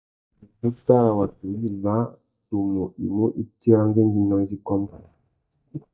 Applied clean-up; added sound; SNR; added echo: neural mask model DeepFilterNet 3.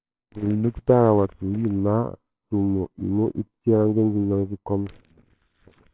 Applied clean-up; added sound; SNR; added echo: neural separator model SepFormer WHAMR!.